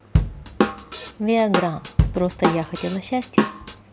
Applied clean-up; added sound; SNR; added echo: none; Drum / Drum kit; -2 dB; none.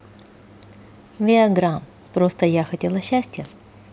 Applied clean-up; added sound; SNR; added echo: none; none; none; none.